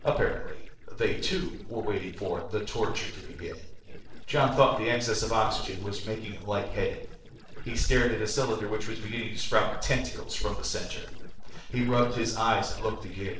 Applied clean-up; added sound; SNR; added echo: neural separator model SepFormer DNS4.